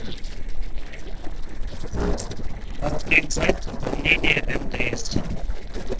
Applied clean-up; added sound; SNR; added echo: neural separator model SepFormer DNS4.